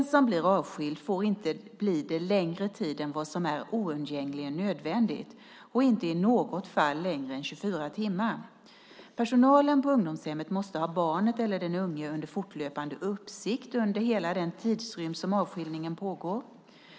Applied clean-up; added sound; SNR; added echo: none; none; none; none.